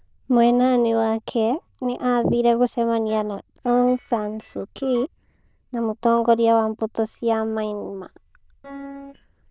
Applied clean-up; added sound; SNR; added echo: neural diffusion model UNIVERSE++.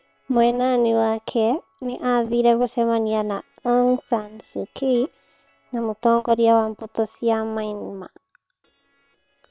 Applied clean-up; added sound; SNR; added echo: neural separator model SepFormer WHAM!.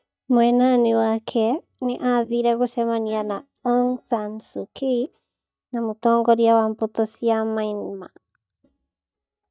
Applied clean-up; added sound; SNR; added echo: neural mask model DeepFilterNet 3.